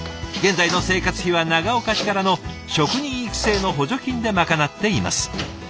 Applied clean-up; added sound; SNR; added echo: none; none; none; none.